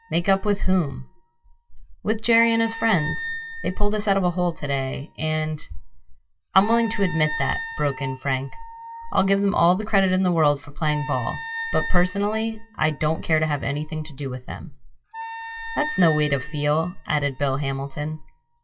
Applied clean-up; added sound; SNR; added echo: classical method WPE with log-MMSE.